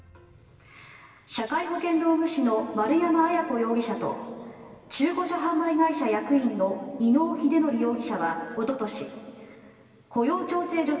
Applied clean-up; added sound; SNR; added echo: none; none; none; reverberation time 2.6 s.